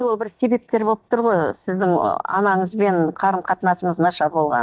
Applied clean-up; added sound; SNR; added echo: neural mask model DeepFilterNet 3.